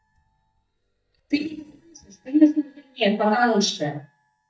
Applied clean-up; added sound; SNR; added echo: neural mask model DeepFilterNet 3.